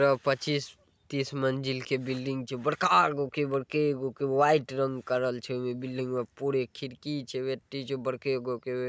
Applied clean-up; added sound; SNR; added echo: none; none; none; none.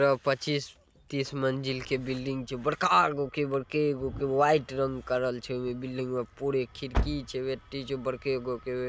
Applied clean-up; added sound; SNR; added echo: none; Engine starting; 12 dB; none.